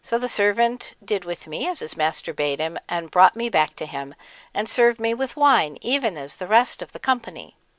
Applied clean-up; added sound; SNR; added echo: none; none; none; none.